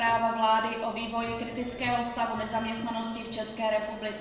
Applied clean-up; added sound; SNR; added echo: none; Clock; 16 dB; reverberation time 0.8 s.